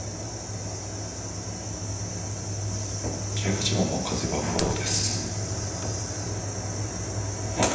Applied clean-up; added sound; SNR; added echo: none; Fire; 12 dB; reverberation time 0.9 s.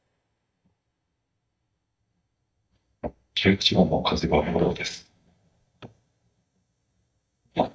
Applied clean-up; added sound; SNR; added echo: neural mask model DeepFilterNet 3.